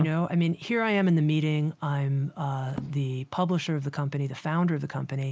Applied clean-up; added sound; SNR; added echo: none; Percussion; 16 dB; none.